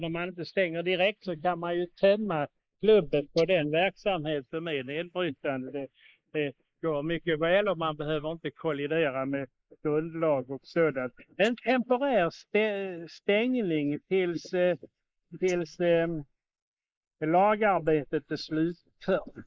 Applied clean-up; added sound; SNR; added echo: neural mask model Resemble Enhance denoiser.